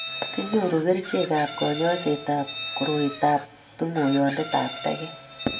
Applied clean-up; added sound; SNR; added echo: none; Chicken, rooster; 10 dB; reverberation time 0.3 s.